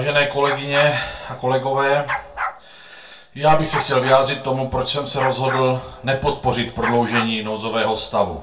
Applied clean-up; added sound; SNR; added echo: none; Bark; 11 dB; reverberation time 0.3 s.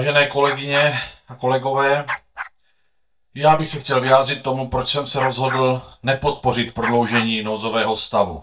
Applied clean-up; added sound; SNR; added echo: neural mask model DeepFilterNet 3.